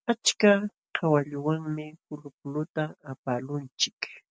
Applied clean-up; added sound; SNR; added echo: none; none; none; none.